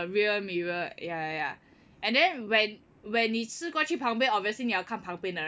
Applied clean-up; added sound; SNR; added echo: none; none; none; none.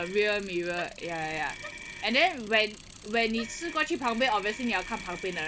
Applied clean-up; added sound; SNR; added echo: none; Motor vehicle (road) + Bicycle; 13 dB; none.